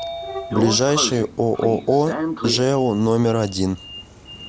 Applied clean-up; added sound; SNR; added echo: none; Sliding door; 9 dB; none.